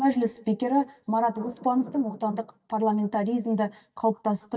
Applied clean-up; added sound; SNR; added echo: neural mask model DeepFilterNet 3.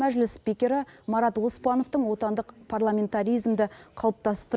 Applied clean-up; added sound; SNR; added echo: none; none; none; none.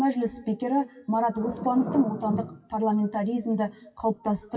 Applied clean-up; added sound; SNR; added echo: classical method WPE with log-MMSE.